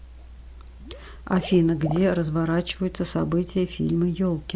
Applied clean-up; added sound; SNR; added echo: none; Water / Liquid; 19 dB; none.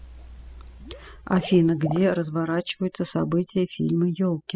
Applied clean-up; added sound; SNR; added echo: classical method spectral subtraction.